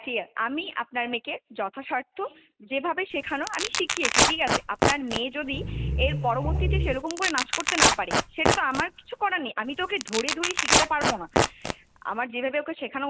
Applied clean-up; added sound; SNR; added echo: none; Tearing + Growling; -3 dB; none.